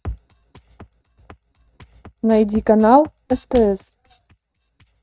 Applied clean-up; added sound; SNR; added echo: neural mask model RNNoise.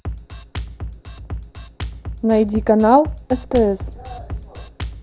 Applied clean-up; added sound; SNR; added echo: none; Drum kit; 10 dB; none.